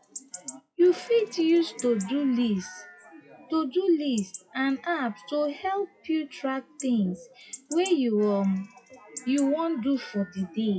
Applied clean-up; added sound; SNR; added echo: classical method WPE with log-MMSE.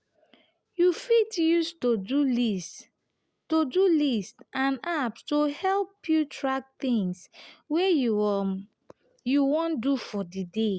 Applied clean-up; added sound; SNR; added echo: none; none; none; none.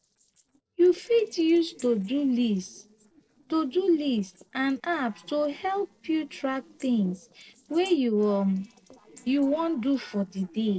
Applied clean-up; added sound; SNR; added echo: neural separator model SepFormer DNS4.